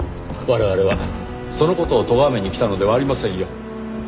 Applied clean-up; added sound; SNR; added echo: none; Bell; 17 dB; none.